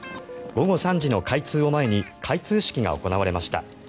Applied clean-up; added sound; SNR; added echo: none; Guitar; 19 dB; none.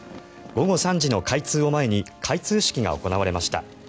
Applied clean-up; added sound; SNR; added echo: none; none; none; none.